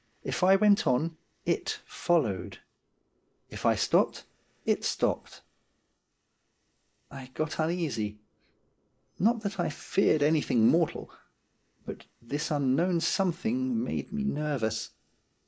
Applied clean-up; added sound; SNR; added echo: neural mask model Resemble Enhance denoiser.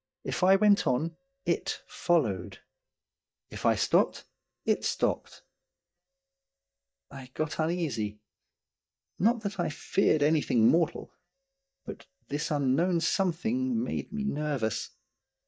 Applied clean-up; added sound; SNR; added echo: neural mask model DeepFilterNet 3.